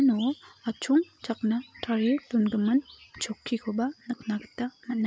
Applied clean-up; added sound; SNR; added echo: none; none; none; none.